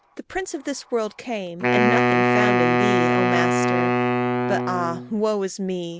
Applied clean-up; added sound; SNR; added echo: none; Wind instrument, woodwind instrument; -5 dB; none.